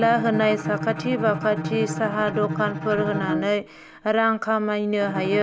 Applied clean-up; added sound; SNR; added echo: none; Bowed string instrument; 7 dB; none.